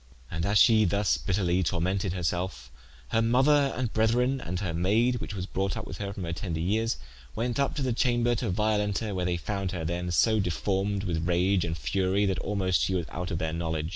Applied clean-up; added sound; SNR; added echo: none; none; none; none.